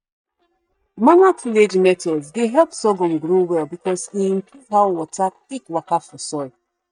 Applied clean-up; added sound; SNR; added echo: neural mask model DeepFilterNet 3.